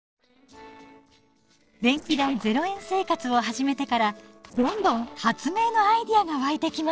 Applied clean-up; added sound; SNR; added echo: neural separator model SepFormer DNS4.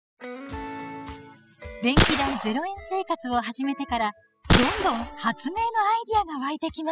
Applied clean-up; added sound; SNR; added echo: classical method spectral subtraction.